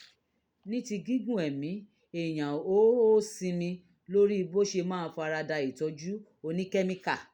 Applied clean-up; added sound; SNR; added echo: none; none; none; none.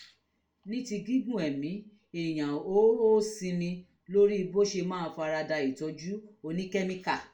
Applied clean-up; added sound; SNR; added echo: none; none; none; reverberation time 0.3 s.